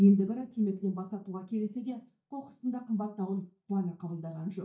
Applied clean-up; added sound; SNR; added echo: neural mask model DeepFilterNet 3.